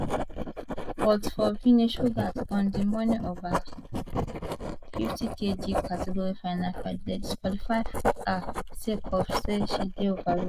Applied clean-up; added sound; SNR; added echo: neural mask model Resemble Enhance denoiser.